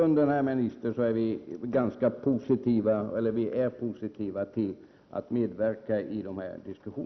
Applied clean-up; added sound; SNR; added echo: none; none; none; none.